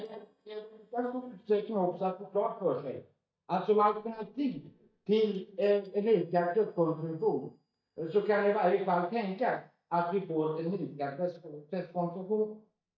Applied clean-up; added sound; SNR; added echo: neural mask model DeepFilterNet 3.